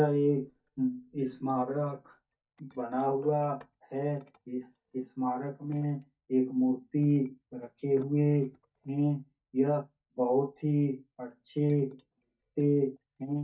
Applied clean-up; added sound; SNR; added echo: neural mask model DeepFilterNet 3.